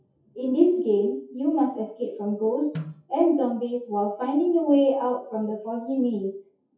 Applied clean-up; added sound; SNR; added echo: classical method WPE with log-MMSE.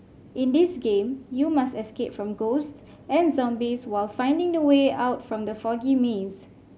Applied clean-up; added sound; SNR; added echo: none; none; none; none.